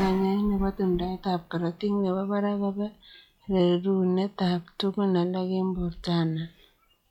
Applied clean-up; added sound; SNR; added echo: classical method log-MMSE.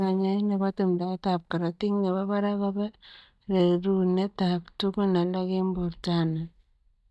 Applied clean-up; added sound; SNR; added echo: neural mask model DeepFilterNet 3.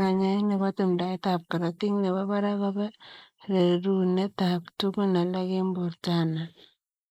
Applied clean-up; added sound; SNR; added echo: neural mask model Resemble Enhance denoiser.